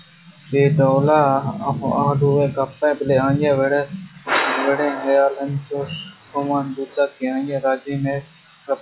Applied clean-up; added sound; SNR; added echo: classical method log-MMSE.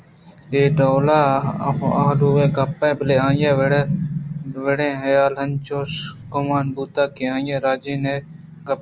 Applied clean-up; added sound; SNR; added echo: none; none; none; none.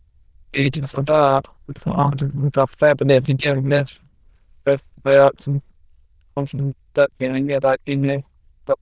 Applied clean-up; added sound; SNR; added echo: neural diffusion model UNIVERSE++.